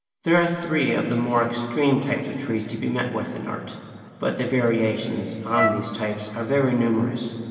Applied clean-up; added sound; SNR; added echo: none; Wind instrument, woodwind instrument; 4 dB; reverberation time 2.5 s.